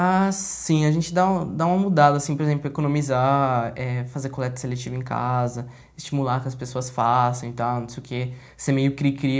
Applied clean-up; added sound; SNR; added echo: none; none; none; reverberation time 0.4 s.